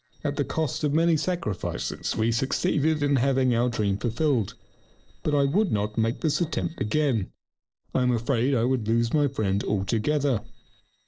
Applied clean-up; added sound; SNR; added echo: neural separator model SepFormer DNS4.